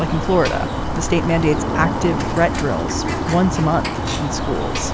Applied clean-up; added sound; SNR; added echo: none; Bird; 1 dB; none.